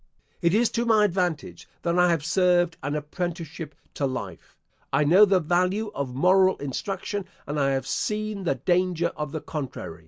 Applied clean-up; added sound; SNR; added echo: none; none; none; none.